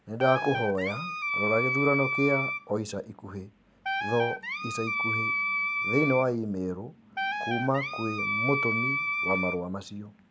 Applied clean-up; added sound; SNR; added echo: none; Wind instrument, woodwind instrument; 0 dB; none.